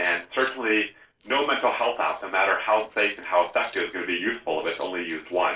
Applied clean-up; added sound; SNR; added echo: neural separator model SepFormer DNS4.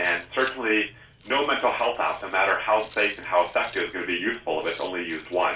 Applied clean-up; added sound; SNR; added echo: none; Rattle; 17 dB; reverberation time 0.2 s.